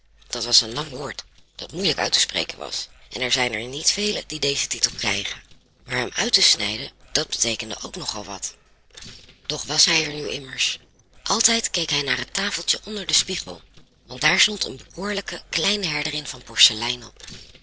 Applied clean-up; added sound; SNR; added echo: neural separator model SepFormer DNS4.